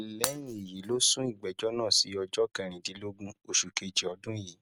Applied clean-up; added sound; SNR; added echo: none; Shatter; 8 dB; none.